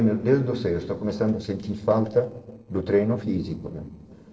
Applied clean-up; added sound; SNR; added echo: neural separator model SepFormer DNS4.